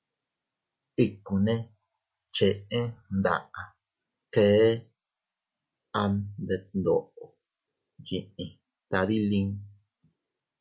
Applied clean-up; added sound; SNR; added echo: none; none; none; none.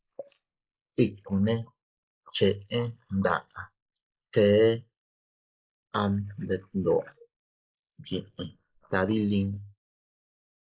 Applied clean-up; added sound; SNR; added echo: neural mask model Resemble Enhance denoiser.